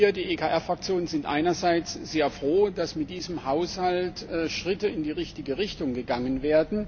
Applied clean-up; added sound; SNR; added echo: none; Car; 18 dB; none.